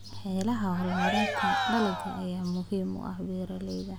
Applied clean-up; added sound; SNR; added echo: none; Cheering; 0 dB; none.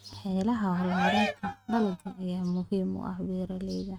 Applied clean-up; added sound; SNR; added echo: neural mask model RNNoise.